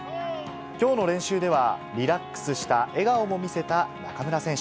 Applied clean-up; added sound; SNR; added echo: none; none; none; none.